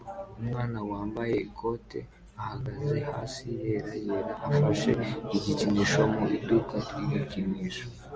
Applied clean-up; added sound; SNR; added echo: none; none; none; none.